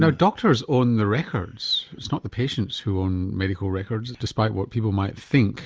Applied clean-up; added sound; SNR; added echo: none; none; none; none.